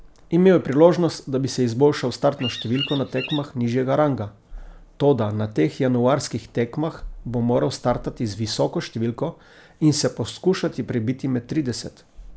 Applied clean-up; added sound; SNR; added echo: none; Bird vocalization, bird call, bird song; 10 dB; none.